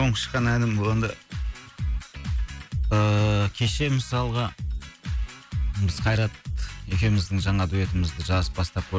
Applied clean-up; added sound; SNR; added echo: none; none; none; none.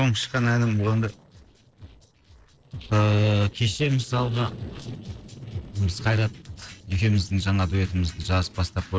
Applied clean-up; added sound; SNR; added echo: neural separator model SepFormer DNS4.